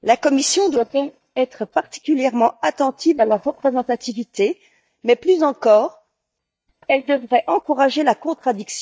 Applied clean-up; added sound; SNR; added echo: neural mask model DeepFilterNet 3.